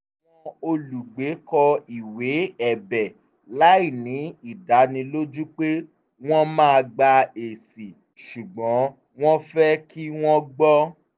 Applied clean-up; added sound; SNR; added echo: none; none; none; none.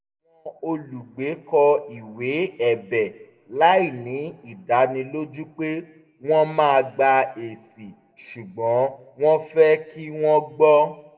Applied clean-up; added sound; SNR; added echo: none; none; none; reverberation time 0.9 s.